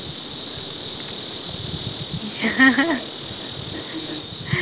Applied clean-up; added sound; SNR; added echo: none; Insect; 5 dB; none.